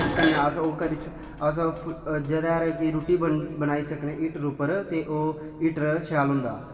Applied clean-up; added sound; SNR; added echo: none; Dishes, pots, and pans; 11 dB; reverberation time 2.0 s.